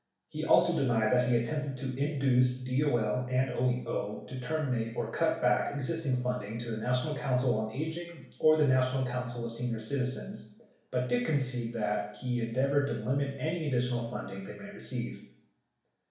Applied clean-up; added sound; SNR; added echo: none; none; none; reverberation time 0.6 s.